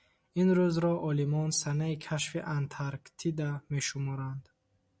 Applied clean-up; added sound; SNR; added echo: none; none; none; none.